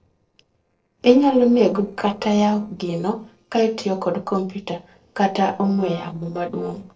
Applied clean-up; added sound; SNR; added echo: neural separator model SepFormer DNS4.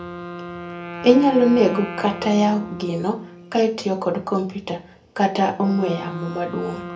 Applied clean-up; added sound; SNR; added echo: none; Wind instrument, woodwind instrument; 14 dB; reverberation time 0.3 s.